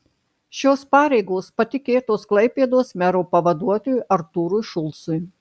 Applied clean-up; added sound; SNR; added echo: none; none; none; none.